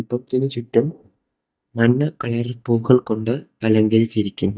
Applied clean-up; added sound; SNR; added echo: neural mask model DeepFilterNet 3.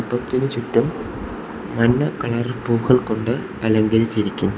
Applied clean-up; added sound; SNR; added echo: none; none; none; none.